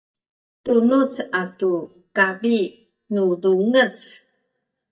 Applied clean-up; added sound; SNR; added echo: neural mask model DeepFilterNet 3.